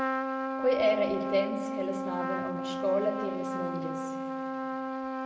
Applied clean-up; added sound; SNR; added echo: none; Trumpet; 1 dB; reverberation time 1.6 s.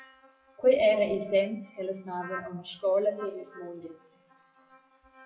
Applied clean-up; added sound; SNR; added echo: classical method WPE with log-MMSE.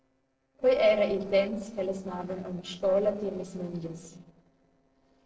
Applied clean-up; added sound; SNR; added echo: neural separator model SepFormer DNS4.